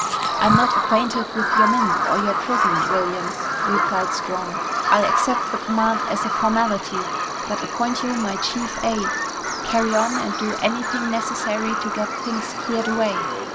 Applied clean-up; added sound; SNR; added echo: none; Bird vocalization, bird call, bird song; -1 dB; none.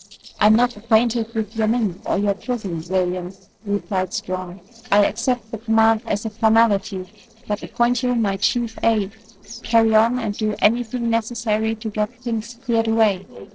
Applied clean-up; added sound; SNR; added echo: neural separator model SepFormer DNS4.